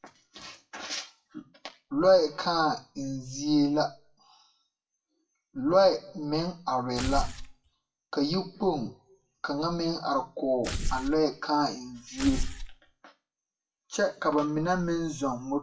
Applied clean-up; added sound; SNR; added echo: classical method WPE with log-MMSE.